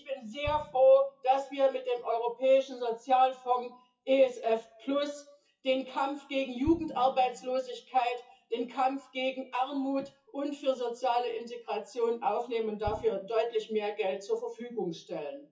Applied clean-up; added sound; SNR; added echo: classical method WPE with log-MMSE.